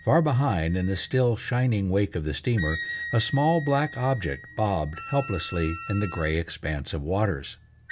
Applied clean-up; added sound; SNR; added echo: none; Wind instrument, woodwind instrument + Wind instrument, woodwind instrument; 14 dB; none.